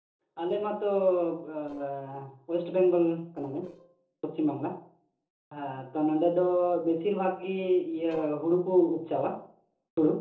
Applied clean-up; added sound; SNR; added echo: neural separator model SepFormer DNS4.